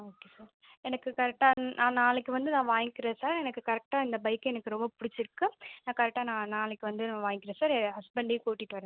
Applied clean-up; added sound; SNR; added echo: none; none; none; none.